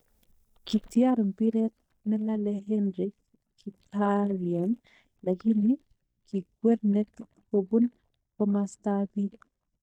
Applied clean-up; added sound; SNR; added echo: neural mask model DeepFilterNet 3.